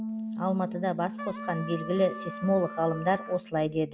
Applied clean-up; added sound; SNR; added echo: none; Trumpet + Bass guitar; 9 dB; none.